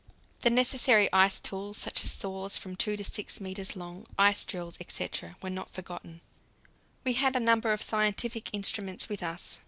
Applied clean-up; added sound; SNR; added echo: none; none; none; none.